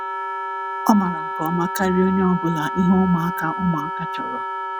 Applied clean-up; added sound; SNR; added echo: none; Wind instrument, woodwind instrument; 5 dB; none.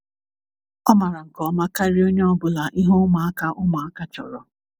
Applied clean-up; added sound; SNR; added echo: none; none; none; none.